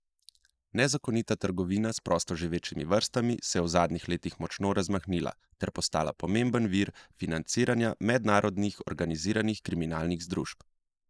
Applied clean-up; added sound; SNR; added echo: neural mask model Resemble Enhance denoiser.